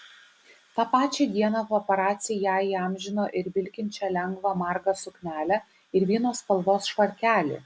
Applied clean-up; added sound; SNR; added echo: none; none; none; none.